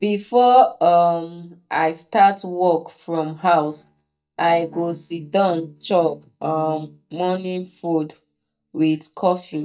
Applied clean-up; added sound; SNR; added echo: neural mask model DeepFilterNet 3.